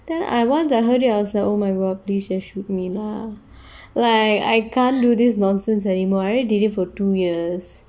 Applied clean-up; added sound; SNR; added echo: none; none; none; none.